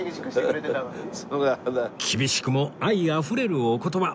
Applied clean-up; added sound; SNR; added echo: none; none; none; none.